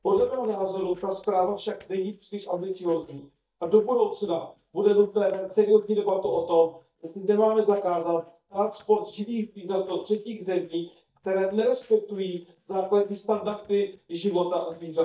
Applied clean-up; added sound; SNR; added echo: neural mask model DeepFilterNet 3.